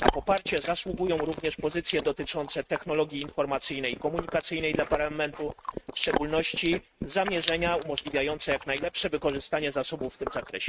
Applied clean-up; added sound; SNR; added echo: neural mask model RNNoise.